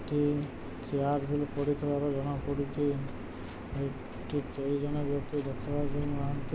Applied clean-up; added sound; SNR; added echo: none; Livestock, farm animals, working animals; 9 dB; none.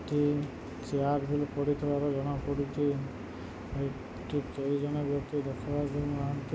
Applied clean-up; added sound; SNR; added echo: none; none; none; none.